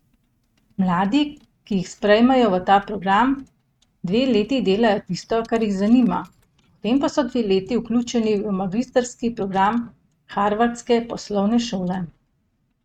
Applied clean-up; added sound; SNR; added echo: neural mask model RNNoise.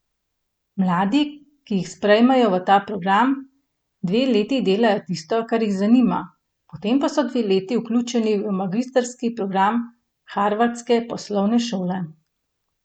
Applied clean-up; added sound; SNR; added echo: none; none; none; none.